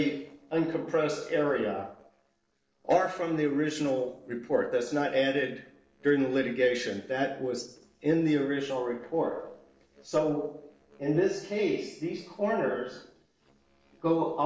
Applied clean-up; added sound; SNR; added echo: neural separator model SepFormer DNS4.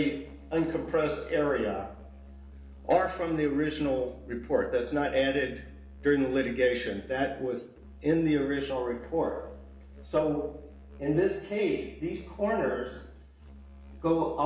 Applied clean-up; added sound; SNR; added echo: none; Musical instrument; 18 dB; reverberation time 0.7 s.